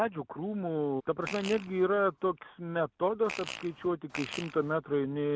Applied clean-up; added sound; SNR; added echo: none; Fart; 11 dB; none.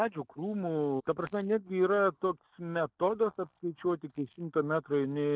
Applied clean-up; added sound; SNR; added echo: neural mask model DeepFilterNet 3.